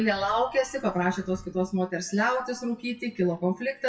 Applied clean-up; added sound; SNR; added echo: classical method WPE with log-MMSE.